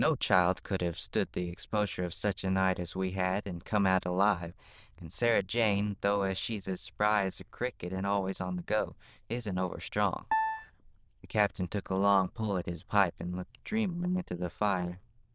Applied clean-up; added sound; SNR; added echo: neural diffusion model UNIVERSE++.